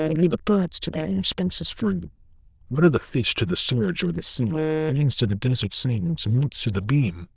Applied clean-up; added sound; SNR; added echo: neural diffusion model UNIVERSE++.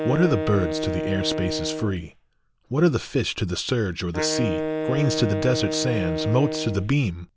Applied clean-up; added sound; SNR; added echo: none; Wind instrument, woodwind instrument; 4 dB; none.